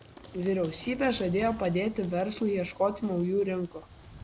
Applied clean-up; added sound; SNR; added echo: none; Run + Wind / Rain; 19 dB; none.